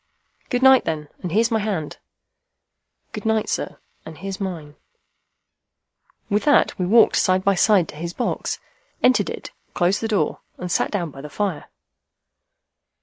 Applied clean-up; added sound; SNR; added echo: neural mask model Resemble Enhance denoiser.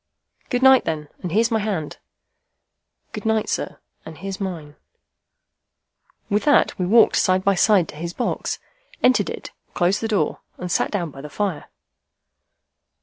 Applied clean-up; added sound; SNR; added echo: none; none; none; none.